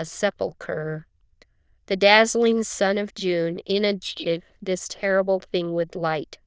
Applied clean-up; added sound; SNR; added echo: neural diffusion model UNIVERSE++.